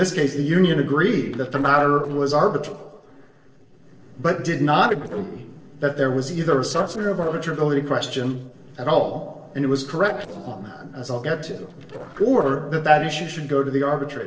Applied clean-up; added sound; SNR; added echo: neural separator model SepFormer DNS4.